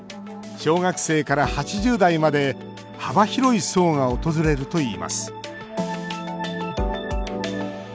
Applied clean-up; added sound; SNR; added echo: none; none; none; none.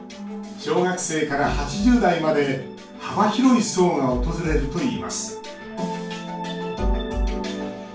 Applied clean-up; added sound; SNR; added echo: none; none; none; reverberation time 0.3 s.